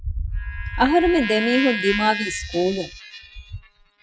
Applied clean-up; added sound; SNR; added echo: classical method Wiener filter.